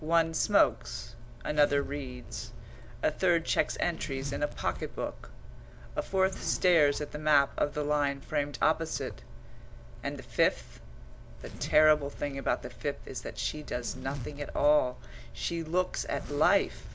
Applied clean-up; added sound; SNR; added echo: none; Zipper (clothing); 11 dB; none.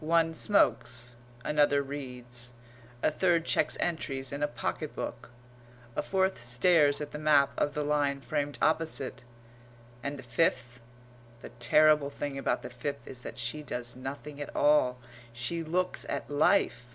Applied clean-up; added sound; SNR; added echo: none; none; none; none.